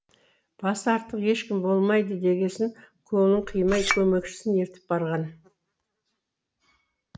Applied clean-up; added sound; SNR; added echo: none; Chink, clink; 5 dB; none.